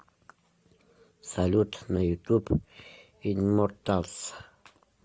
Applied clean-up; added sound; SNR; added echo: none; none; none; none.